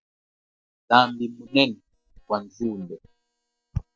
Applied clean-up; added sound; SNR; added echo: neural mask model DeepFilterNet 3.